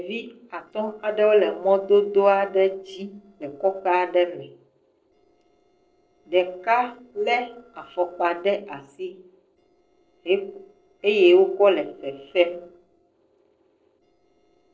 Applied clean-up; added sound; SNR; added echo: neural separator model SepFormer DNS4.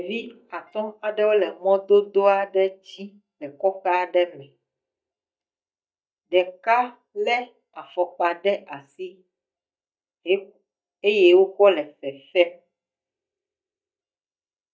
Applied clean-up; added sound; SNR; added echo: neural mask model DeepFilterNet 3.